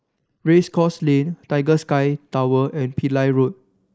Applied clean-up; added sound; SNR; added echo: neural mask model Resemble Enhance denoiser.